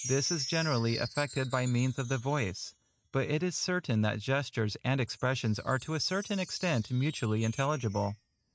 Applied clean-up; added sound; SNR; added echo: neural mask model RNNoise.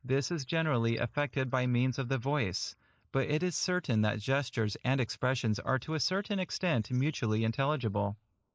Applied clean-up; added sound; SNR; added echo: neural mask model Resemble Enhance denoiser.